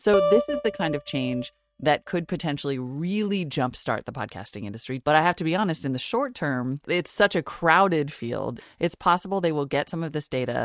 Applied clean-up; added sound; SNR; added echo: neural mask model RNNoise.